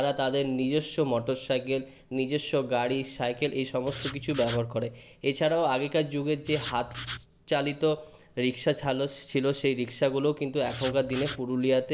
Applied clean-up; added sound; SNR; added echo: none; Writing; 8 dB; none.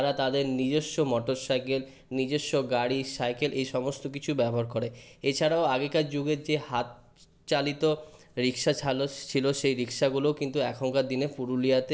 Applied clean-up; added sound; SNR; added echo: none; none; none; none.